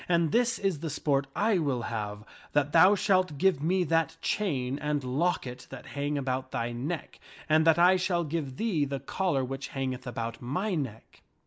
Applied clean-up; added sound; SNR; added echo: none; none; none; none.